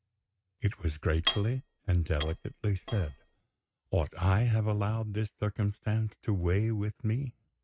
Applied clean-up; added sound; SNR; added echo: neural mask model RNNoise.